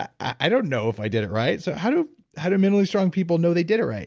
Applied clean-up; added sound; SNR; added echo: none; none; none; none.